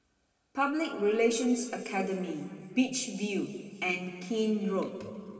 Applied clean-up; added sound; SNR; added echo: none; none; none; reverberation time 2.5 s.